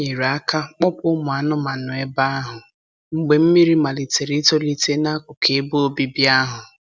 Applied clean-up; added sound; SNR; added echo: none; none; none; none.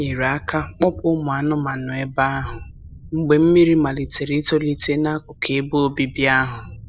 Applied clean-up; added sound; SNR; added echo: none; Thunder; 19 dB; none.